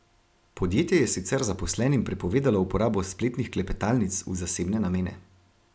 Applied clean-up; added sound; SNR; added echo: none; none; none; none.